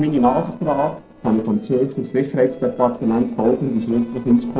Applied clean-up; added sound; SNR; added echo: neural separator model SepFormer DNS4.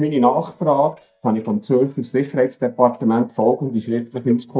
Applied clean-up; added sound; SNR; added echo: neural mask model DeepFilterNet 3.